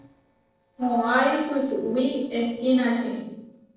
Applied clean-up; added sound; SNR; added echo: neural separator model SepFormer DNS4.